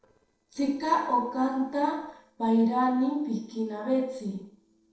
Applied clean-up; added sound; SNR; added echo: neural separator model SepFormer DNS4.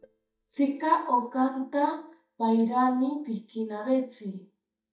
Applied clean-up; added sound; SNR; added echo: neural mask model DeepFilterNet 3.